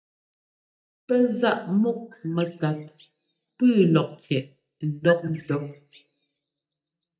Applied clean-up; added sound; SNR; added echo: neural mask model DeepFilterNet 3.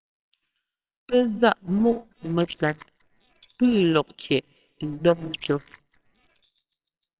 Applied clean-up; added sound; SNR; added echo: neural separator model SepFormer WHAMR!.